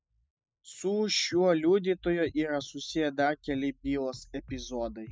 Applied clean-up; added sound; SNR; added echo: neural mask model DeepFilterNet 3.